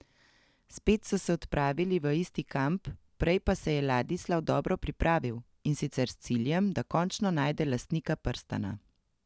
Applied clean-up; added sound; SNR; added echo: none; none; none; none.